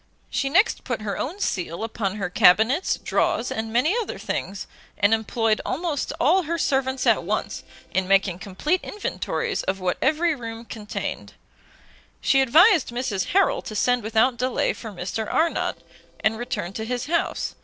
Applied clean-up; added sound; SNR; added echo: neural separator model SepFormer DNS4.